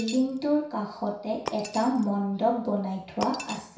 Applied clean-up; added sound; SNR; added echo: none; Shatter; 14 dB; reverberation time 0.6 s.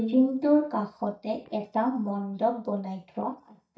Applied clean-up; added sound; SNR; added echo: neural mask model DeepFilterNet 3.